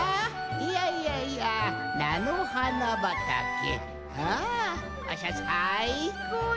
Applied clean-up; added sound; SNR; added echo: none; none; none; none.